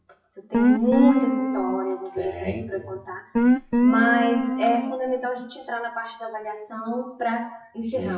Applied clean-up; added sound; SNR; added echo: classical method WPE with log-MMSE.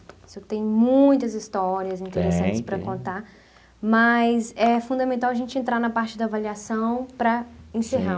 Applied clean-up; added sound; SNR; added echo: none; none; none; none.